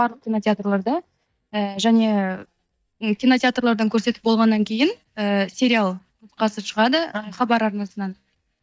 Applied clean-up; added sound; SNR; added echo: neural mask model DeepFilterNet 3.